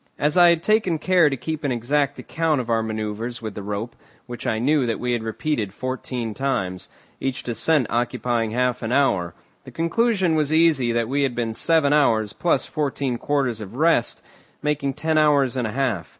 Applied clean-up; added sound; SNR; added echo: none; none; none; none.